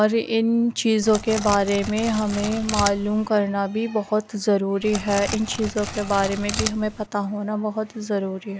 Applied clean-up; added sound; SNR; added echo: none; Crackle; 8 dB; none.